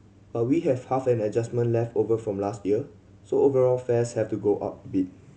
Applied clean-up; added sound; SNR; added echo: none; none; none; none.